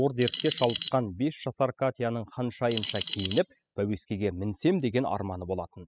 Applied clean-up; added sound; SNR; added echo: classical method spectral subtraction.